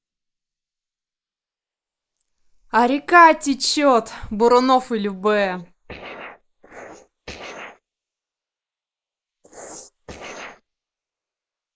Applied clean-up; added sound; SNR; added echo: neural mask model Resemble Enhance denoiser.